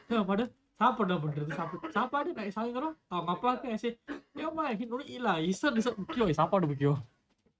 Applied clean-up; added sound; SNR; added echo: neural mask model RNNoise.